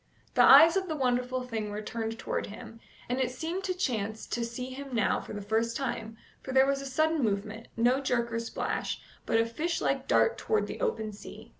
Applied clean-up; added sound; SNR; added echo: none; none; none; none.